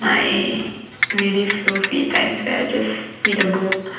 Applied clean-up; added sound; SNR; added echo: none; Ratchet, pawl; 3 dB; reverberation time 0.9 s.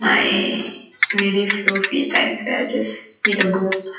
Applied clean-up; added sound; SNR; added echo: classical method WPE with log-MMSE.